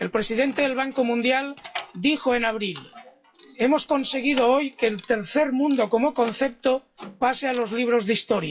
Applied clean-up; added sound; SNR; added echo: classical method WPE with log-MMSE.